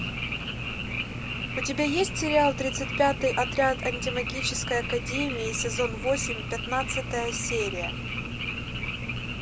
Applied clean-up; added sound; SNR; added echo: none; Frog; 3 dB; none.